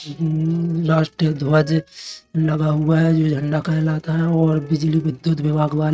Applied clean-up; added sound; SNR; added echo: neural mask model RNNoise.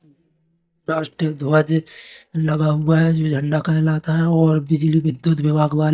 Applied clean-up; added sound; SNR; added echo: neural mask model DeepFilterNet 3.